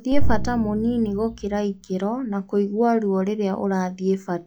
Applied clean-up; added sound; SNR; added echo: classical method log-MMSE.